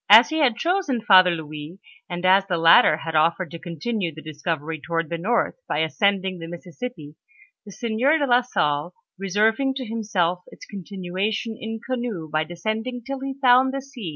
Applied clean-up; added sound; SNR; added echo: none; none; none; none.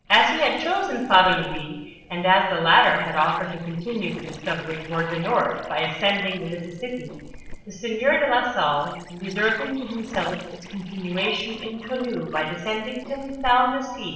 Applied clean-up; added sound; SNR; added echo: neural separator model SepFormer DNS4.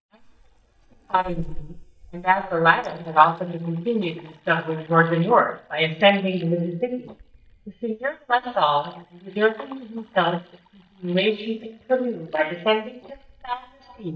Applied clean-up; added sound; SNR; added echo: neural mask model DeepFilterNet 3.